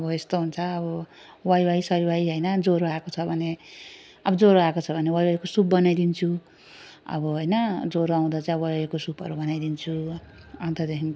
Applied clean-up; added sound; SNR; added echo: none; none; none; none.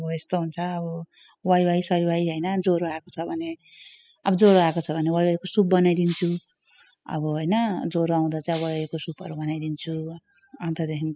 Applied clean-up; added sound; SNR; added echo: classical method spectral subtraction.